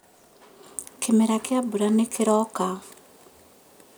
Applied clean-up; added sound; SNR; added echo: none; none; none; none.